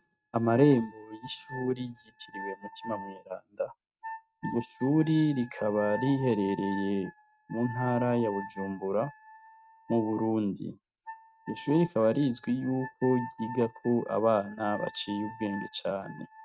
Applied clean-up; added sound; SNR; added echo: neural mask model RNNoise.